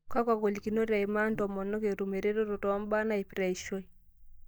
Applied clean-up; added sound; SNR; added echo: neural mask model DeepFilterNet 3.